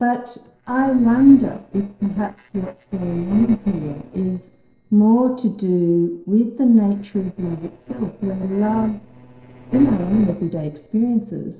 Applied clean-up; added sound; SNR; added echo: neural separator model SepFormer DNS4.